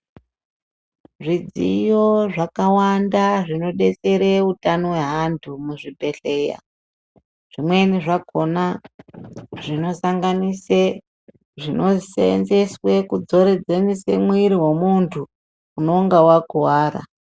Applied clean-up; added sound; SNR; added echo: none; none; none; none.